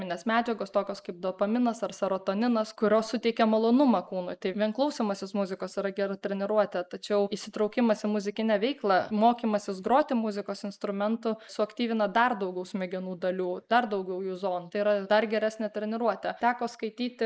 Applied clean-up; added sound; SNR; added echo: neural mask model Resemble Enhance denoiser.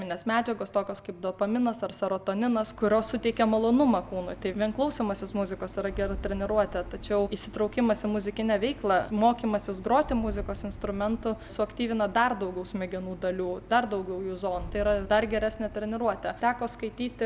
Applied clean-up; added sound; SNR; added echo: none; Boom; 13 dB; none.